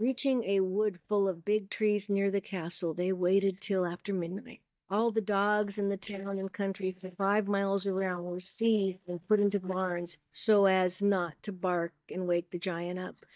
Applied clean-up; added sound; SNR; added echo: neural mask model DeepFilterNet 3.